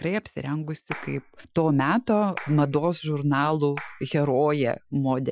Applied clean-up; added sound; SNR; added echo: classical method Wiener filter.